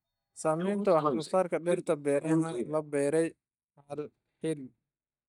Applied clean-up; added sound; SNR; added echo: neural mask model DeepFilterNet 3.